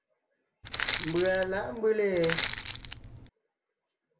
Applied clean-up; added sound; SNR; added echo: none; Crushing; 0 dB; reverberation time 0.5 s.